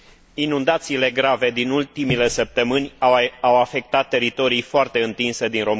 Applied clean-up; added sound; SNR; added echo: none; none; none; none.